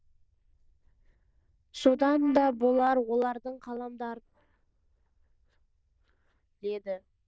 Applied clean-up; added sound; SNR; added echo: neural diffusion model UNIVERSE++.